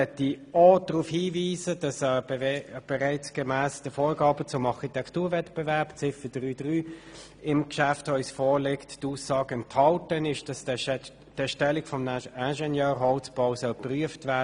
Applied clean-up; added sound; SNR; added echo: none; none; none; none.